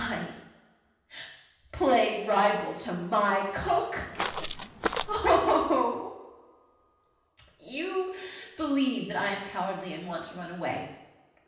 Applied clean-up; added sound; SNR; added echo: none; Walk, footsteps; 2 dB; reverberation time 0.9 s.